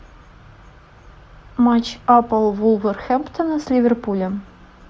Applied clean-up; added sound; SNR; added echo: none; none; none; none.